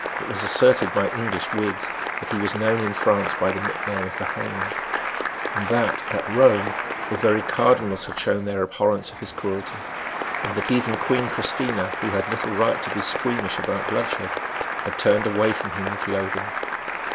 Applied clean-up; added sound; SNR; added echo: none; Applause; 4 dB; none.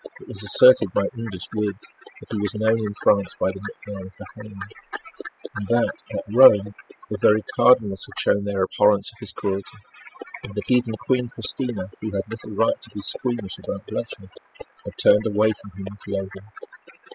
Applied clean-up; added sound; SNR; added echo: classical method spectral subtraction.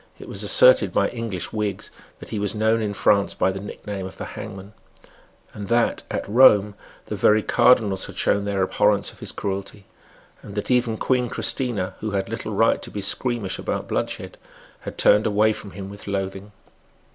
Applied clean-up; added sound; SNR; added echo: none; none; none; none.